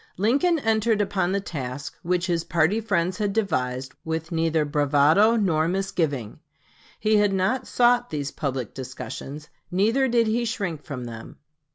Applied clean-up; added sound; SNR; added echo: none; none; none; none.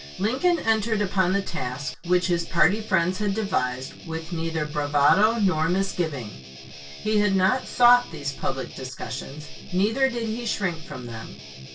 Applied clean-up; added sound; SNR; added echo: none; Guitar; 17 dB; reverberation time 0.2 s.